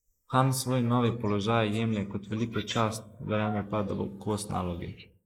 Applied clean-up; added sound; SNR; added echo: neural mask model Resemble Enhance denoiser.